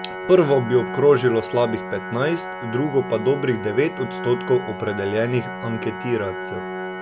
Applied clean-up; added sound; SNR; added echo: none; Organ; 9 dB; none.